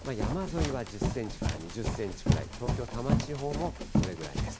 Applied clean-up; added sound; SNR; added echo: none; Run; -5 dB; none.